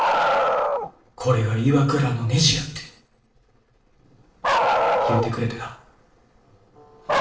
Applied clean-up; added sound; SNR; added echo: neural separator model SepFormer DNS4.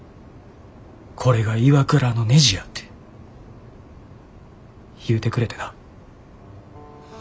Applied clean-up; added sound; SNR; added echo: none; none; none; none.